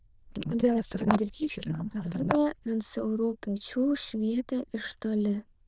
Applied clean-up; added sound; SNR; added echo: neural diffusion model UNIVERSE++.